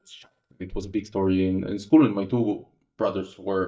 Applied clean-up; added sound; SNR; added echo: neural mask model DeepFilterNet 3.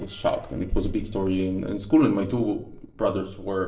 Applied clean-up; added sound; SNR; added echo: neural separator model SepFormer DNS4.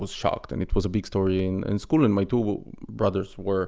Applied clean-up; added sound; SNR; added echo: none; none; none; none.